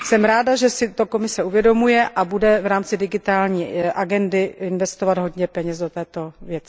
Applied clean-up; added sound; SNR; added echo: none; none; none; none.